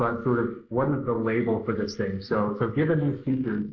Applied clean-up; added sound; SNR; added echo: neural mask model Resemble Enhance denoiser.